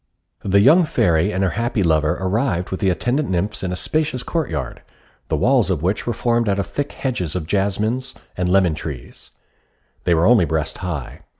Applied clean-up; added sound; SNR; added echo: none; none; none; none.